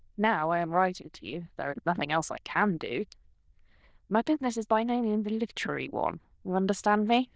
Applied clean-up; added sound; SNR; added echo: neural diffusion model UNIVERSE++.